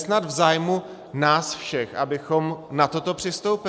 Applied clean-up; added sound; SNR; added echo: none; none; none; none.